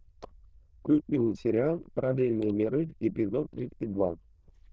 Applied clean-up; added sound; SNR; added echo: neural diffusion model UNIVERSE++.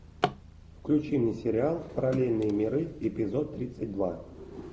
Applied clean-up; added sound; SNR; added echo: none; Drawer open or close; 11 dB; none.